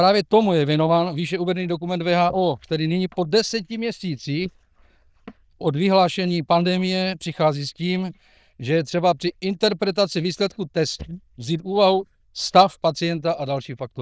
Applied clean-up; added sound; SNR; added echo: neural diffusion model UNIVERSE++.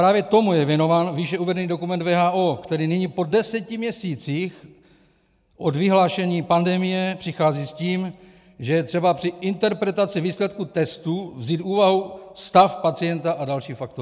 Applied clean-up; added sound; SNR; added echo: none; none; none; none.